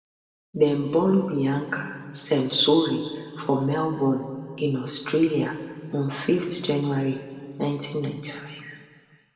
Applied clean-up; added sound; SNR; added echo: none; none; none; reverberation time 1.8 s.